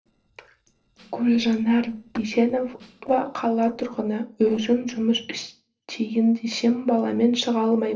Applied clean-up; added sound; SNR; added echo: neural separator model SepFormer DNS4.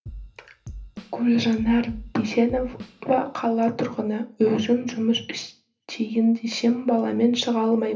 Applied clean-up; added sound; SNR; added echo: none; Drum kit; 17 dB; reverberation time 0.3 s.